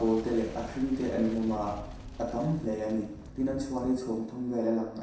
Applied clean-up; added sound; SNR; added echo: none; Boom; 15 dB; reverberation time 0.7 s.